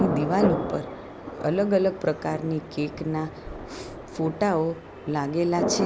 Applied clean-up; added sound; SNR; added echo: none; Thunder; 6 dB; none.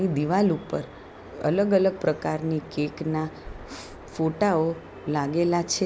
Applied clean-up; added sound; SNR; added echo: none; none; none; none.